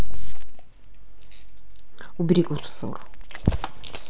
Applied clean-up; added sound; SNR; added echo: none; none; none; none.